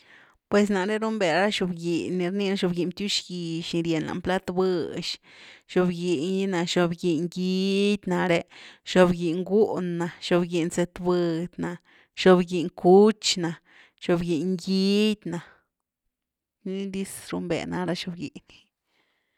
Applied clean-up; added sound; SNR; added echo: none; none; none; none.